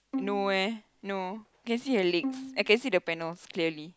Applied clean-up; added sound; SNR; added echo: none; Bowed string instrument; 11 dB; none.